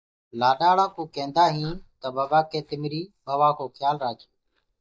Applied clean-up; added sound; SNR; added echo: neural mask model DeepFilterNet 3.